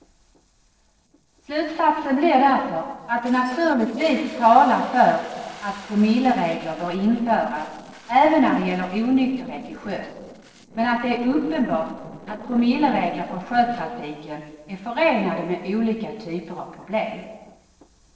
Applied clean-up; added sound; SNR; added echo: neural separator model SepFormer DNS4.